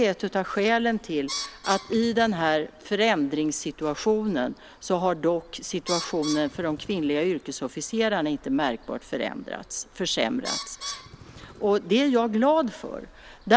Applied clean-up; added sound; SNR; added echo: none; Bird; 16 dB; none.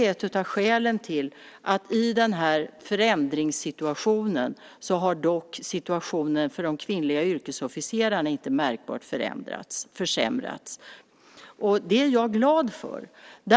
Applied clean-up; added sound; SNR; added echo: none; none; none; none.